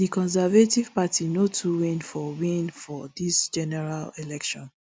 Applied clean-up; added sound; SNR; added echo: none; none; none; none.